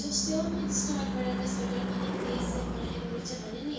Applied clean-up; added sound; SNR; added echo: none; Car passing by / Engine / Truck; -2 dB; reverberation time 0.6 s.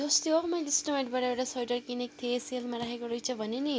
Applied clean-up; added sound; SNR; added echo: none; none; none; none.